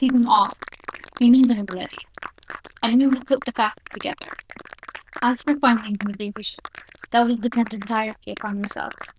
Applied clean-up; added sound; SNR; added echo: neural diffusion model UNIVERSE++.